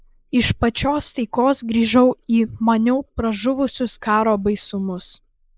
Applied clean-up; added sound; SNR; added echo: neural mask model Resemble Enhance denoiser.